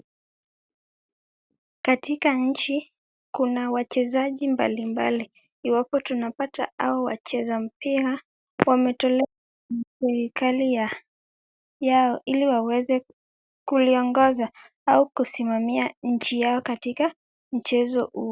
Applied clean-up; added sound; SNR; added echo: none; none; none; none.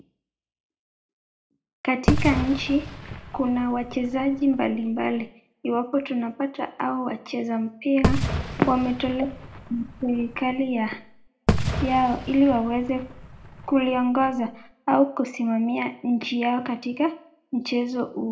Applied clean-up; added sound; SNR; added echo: none; Fireworks; 4 dB; reverberation time 0.3 s.